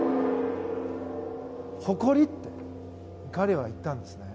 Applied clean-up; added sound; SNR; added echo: none; none; none; none.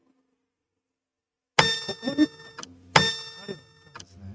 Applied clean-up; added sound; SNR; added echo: neural mask model RNNoise.